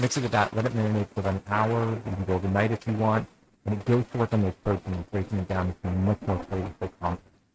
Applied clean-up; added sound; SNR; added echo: neural mask model RNNoise.